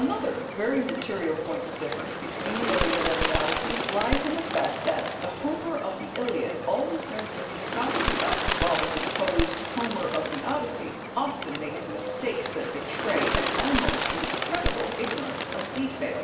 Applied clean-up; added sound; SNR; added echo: none; Bird; -1 dB; reverberation time 0.8 s.